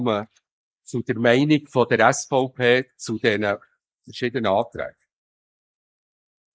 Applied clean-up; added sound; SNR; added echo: neural mask model Resemble Enhance denoiser.